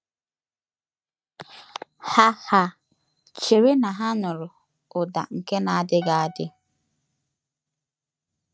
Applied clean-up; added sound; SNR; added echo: neural mask model RNNoise.